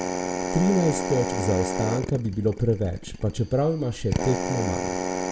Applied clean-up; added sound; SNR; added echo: none; Drill; 4 dB; none.